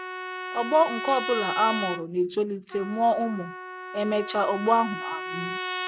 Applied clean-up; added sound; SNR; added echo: none; Trumpet; 7 dB; none.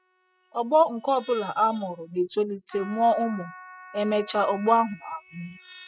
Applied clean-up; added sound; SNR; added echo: classical method spectral subtraction.